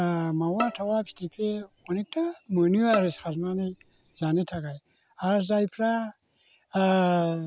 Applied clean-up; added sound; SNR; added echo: none; Bowed string instrument; 12 dB; none.